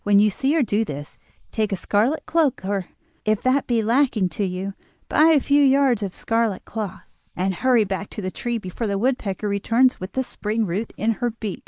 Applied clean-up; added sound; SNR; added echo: neural mask model Resemble Enhance denoiser.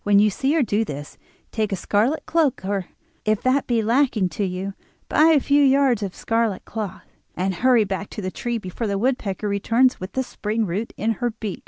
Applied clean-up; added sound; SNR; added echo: none; none; none; none.